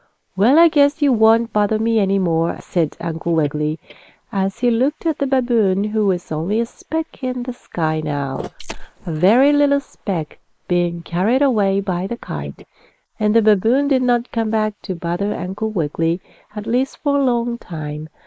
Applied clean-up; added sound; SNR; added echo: neural mask model Resemble Enhance denoiser.